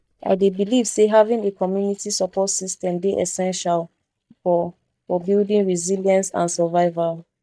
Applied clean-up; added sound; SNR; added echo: neural mask model DeepFilterNet 3.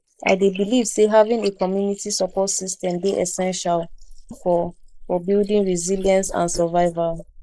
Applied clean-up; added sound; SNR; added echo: neural mask model Resemble Enhance denoiser.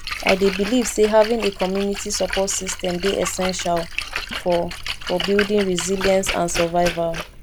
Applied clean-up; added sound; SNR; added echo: none; Splash, splatter; 7 dB; none.